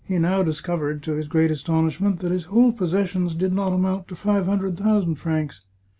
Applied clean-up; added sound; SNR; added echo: none; none; none; none.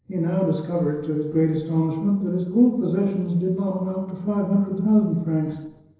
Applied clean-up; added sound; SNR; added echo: neural separator model SepFormer DNS4.